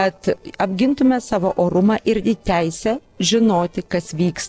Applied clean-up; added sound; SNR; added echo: neural separator model SepFormer DNS4.